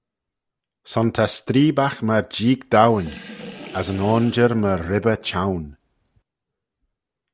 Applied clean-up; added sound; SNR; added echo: none; Sink (filling or washing) / Water; 18 dB; none.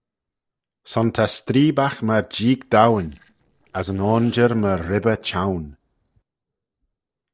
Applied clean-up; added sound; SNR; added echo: neural separator model SepFormer DNS4.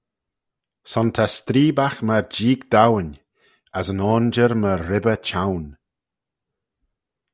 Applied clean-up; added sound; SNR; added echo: none; none; none; none.